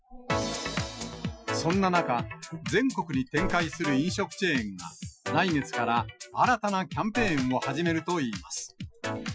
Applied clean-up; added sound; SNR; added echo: classical method Wiener filter.